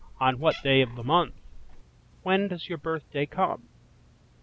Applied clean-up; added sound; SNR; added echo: none; Cat; 19 dB; none.